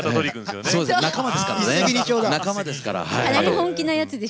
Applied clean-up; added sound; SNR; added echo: none; none; none; none.